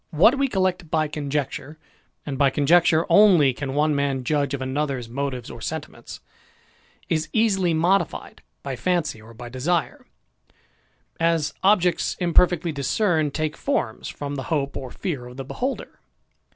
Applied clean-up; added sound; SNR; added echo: none; none; none; none.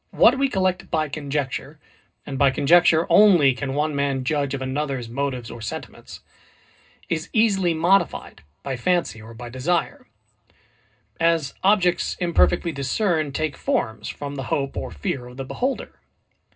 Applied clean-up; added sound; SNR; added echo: none; none; none; reverberation time 0.2 s.